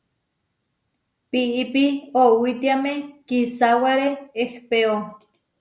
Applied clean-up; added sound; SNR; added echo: none; none; none; none.